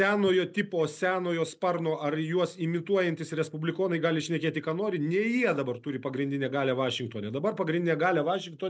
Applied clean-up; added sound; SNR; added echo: none; none; none; none.